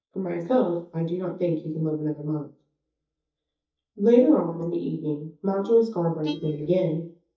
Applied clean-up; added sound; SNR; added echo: neural mask model DeepFilterNet 3.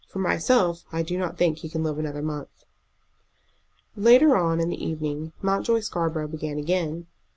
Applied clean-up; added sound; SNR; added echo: none; none; none; none.